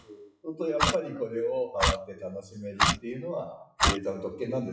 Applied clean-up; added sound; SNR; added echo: classical method WPE with log-MMSE.